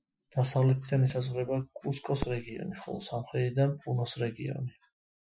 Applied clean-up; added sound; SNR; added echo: classical method Wiener filter.